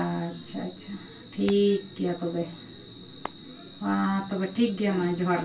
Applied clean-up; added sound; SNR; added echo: none; Hands; 19 dB; reverberation time 0.2 s.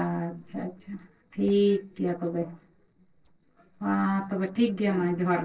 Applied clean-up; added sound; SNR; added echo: neural separator model SepFormer DNS4.